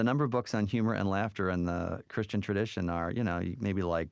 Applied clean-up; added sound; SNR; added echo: none; none; none; none.